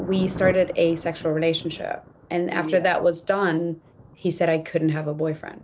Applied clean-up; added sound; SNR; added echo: none; Thunder; 16 dB; none.